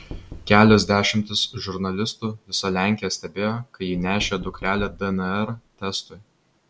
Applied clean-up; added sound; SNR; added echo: none; Knock; 19 dB; none.